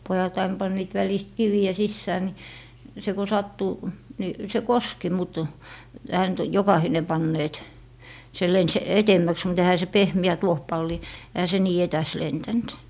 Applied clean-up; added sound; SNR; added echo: none; none; none; none.